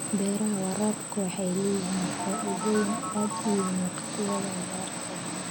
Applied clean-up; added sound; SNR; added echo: none; Telephone + Engine; 5 dB; none.